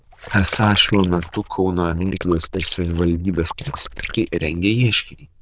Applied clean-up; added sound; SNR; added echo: neural diffusion model UNIVERSE++.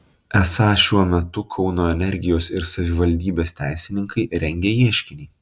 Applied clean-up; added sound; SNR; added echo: none; none; none; none.